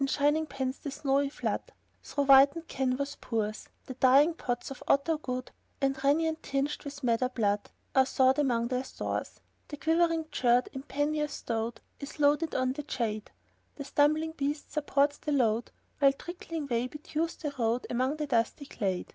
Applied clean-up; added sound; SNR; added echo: none; none; none; none.